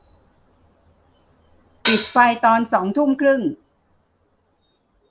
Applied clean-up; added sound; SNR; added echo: none; Hi-hat; -1 dB; none.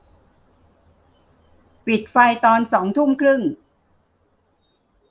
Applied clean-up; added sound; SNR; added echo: none; none; none; none.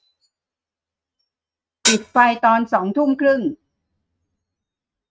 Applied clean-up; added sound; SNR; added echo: neural mask model RNNoise.